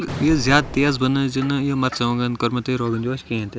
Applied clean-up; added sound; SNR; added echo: none; Explosion; 13 dB; none.